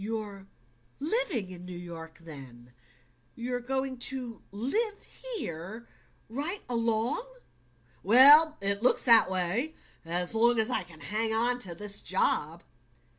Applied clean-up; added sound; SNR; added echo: none; none; none; none.